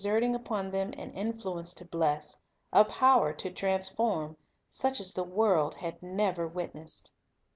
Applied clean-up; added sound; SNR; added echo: none; none; none; none.